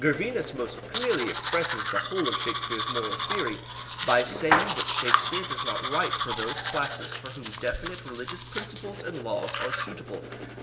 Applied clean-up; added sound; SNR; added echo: none; Domestic sounds, home sounds; -3 dB; reverberation time 0.9 s.